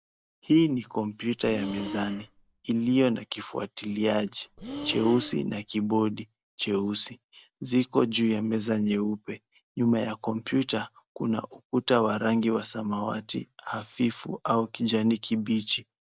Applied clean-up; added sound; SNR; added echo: none; Breathing; 11 dB; none.